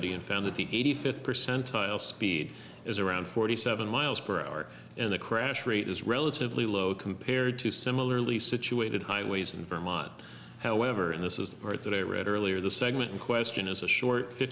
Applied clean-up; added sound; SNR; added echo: none; none; none; none.